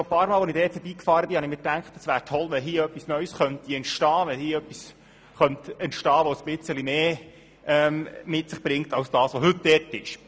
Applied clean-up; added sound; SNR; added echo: none; none; none; none.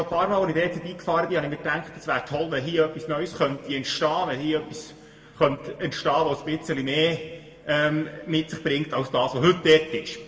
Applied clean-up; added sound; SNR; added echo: none; none; none; reverberation time 1.1 s.